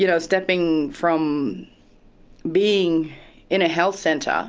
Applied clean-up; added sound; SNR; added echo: none; none; none; none.